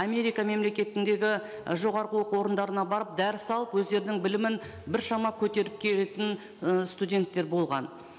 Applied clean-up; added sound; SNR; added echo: none; none; none; none.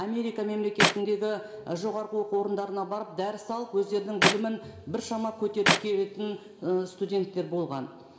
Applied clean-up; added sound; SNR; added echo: none; Clapping; -1 dB; reverberation time 1.3 s.